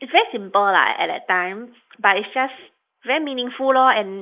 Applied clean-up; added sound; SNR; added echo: neural mask model Resemble Enhance denoiser.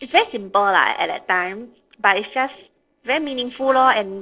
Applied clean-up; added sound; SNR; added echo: neural separator model SepFormer DNS4.